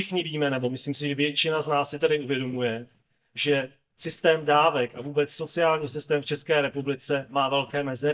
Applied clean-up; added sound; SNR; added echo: neural mask model DeepFilterNet 3.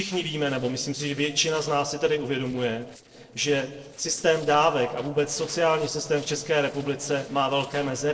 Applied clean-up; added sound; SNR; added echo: neural separator model SepFormer DNS4.